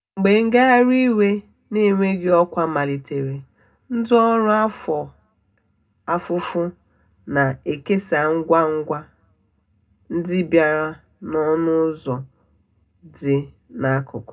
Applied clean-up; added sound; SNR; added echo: none; none; none; reverberation time 0.2 s.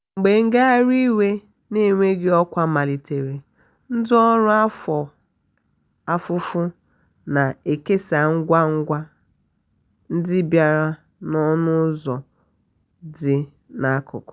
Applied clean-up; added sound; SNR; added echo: none; none; none; none.